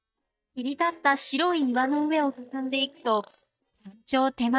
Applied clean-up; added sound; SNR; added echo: neural mask model DeepFilterNet 3.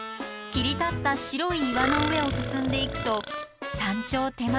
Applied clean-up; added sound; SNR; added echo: none; Burping, eructation; 6 dB; none.